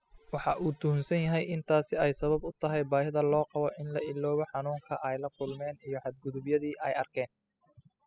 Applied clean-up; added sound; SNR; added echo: classical method spectral subtraction.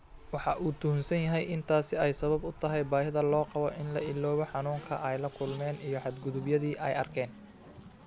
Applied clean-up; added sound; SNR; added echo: none; Race car, auto racing; 17 dB; none.